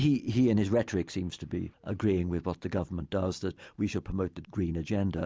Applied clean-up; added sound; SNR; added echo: none; none; none; none.